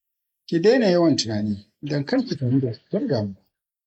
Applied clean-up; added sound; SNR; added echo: neural mask model Resemble Enhance denoiser.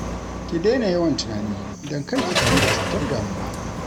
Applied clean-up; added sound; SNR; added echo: none; Car; 1 dB; none.